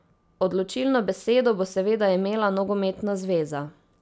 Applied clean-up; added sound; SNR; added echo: none; none; none; none.